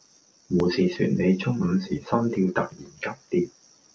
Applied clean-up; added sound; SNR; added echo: none; none; none; none.